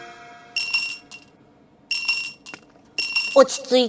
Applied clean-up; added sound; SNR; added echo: none; Coin (dropping) / Glass; 3 dB; reverberation time 3.0 s.